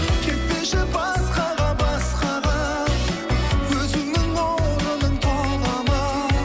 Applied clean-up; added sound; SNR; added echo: none; Wind instrument, woodwind instrument + Wind instrument, woodwind instrument; 18 dB; none.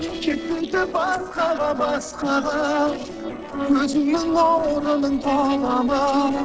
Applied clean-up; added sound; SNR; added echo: neural separator model SepFormer DNS4.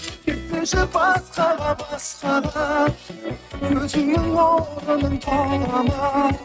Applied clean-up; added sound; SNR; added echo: neural mask model RNNoise.